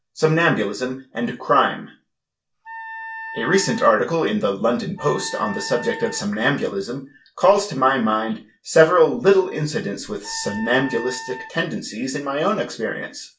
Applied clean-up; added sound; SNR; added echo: none; Wind instrument, woodwind instrument; 13 dB; reverberation time 0.2 s.